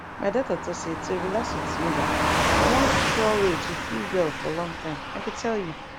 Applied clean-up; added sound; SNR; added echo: none; Car passing by / Truck; -2 dB; none.